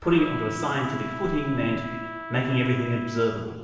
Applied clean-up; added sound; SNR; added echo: none; Trumpet; 10 dB; reverberation time 1.3 s.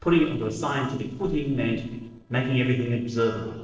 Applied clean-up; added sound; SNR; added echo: neural separator model SepFormer DNS4.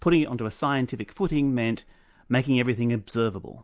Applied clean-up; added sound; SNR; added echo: none; none; none; none.